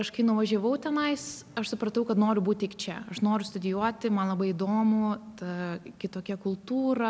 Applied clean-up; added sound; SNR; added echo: none; none; none; none.